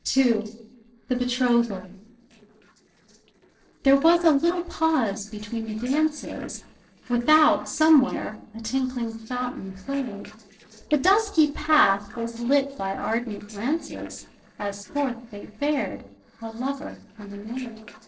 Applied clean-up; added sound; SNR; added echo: neural separator model SepFormer DNS4.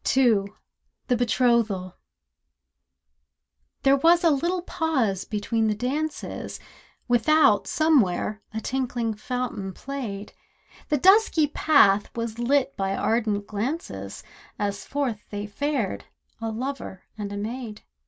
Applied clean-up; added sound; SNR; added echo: none; none; none; none.